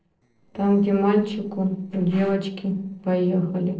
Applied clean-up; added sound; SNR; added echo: neural separator model SepFormer DNS4.